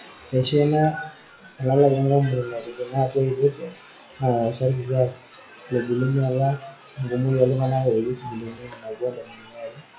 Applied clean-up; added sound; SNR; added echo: classical method WPE with log-MMSE.